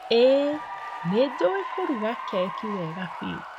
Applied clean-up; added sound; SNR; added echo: none; Applause / Cheering; 10 dB; none.